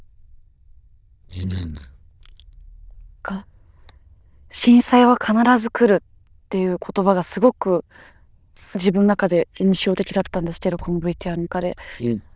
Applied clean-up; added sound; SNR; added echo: neural diffusion model UNIVERSE++.